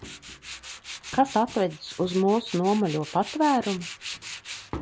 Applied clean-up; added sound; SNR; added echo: none; Tools; 13 dB; none.